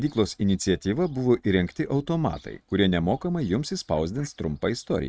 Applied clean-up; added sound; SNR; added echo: neural mask model RNNoise.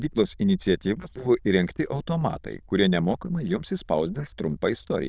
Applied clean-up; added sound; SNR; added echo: neural diffusion model UNIVERSE++.